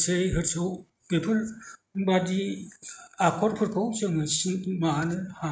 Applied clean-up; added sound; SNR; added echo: neural mask model RNNoise.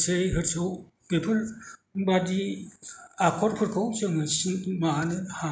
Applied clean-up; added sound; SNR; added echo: neural mask model Resemble Enhance denoiser.